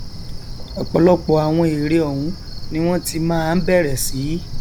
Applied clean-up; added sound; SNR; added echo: none; Cricket; 8 dB; none.